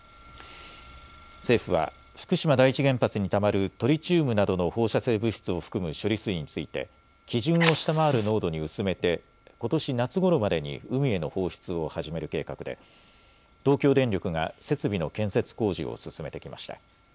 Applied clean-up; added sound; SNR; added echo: none; Fire; 6 dB; none.